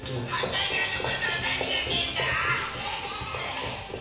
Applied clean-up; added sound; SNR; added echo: none; none; none; reverberation time 0.9 s.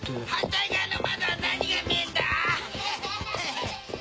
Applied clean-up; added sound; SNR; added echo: none; none; none; none.